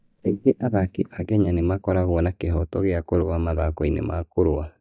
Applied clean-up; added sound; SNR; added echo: neural mask model DeepFilterNet 3.